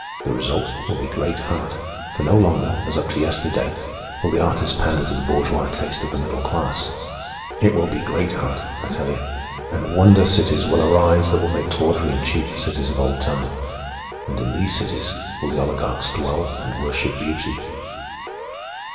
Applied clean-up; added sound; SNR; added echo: none; Siren; 11 dB; reverberation time 2.3 s.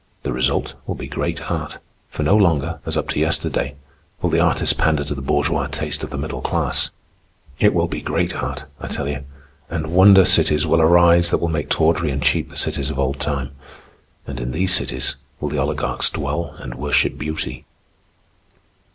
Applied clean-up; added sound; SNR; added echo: none; none; none; none.